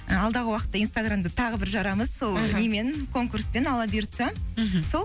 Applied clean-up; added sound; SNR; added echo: none; none; none; none.